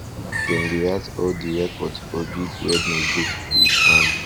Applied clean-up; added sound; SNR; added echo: none; Bird; -4 dB; none.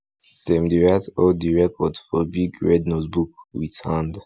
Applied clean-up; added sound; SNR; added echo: none; none; none; none.